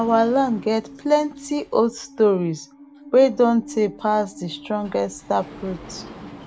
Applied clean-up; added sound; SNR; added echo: none; Sliding door + Musical instrument; 18 dB; none.